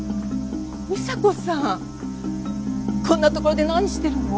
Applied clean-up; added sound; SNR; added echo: none; none; none; none.